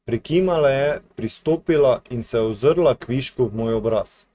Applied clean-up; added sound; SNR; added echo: neural mask model RNNoise.